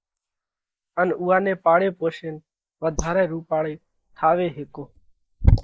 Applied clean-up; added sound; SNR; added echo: neural mask model Resemble Enhance denoiser.